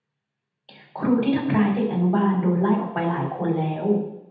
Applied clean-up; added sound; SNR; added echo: none; none; none; reverberation time 0.9 s.